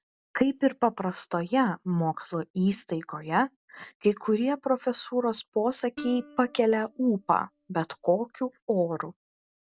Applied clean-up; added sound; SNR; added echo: none; Plucked string instrument; 20 dB; none.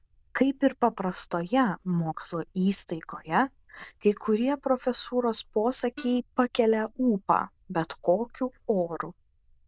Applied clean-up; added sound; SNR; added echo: neural diffusion model UNIVERSE++.